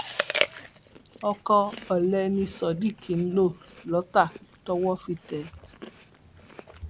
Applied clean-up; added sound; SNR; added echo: none; Chewing, mastication; 10 dB; none.